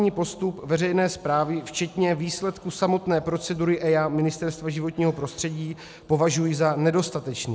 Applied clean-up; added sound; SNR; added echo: none; none; none; none.